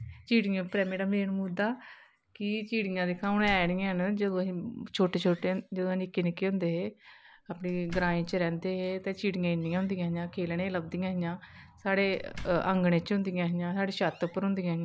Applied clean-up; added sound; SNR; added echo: none; Slam; 20 dB; none.